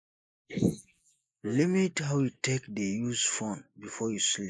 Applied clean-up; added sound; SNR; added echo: neural mask model Resemble Enhance denoiser.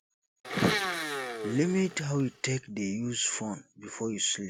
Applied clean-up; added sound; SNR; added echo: none; Domestic sounds, home sounds; 4 dB; none.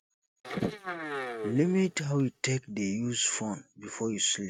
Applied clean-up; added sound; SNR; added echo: neural mask model RNNoise.